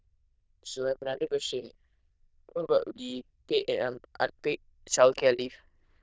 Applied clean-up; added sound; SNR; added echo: neural diffusion model UNIVERSE++.